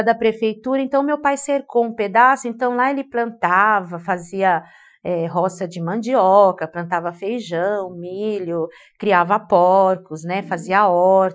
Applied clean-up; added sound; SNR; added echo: classical method Wiener filter.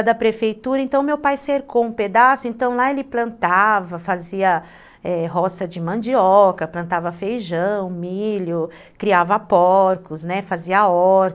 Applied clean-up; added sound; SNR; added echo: none; none; none; none.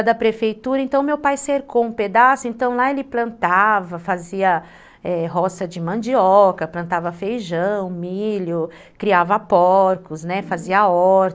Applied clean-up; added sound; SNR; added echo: none; Organ; 17 dB; none.